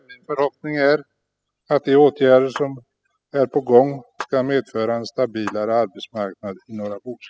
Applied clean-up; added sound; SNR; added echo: classical method spectral subtraction.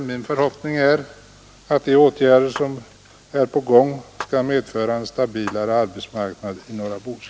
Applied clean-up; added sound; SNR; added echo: none; Clapping; 14 dB; none.